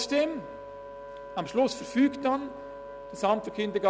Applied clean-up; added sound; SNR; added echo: none; Wind instrument, woodwind instrument; 13 dB; none.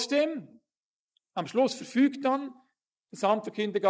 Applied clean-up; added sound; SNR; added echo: neural mask model Resemble Enhance denoiser.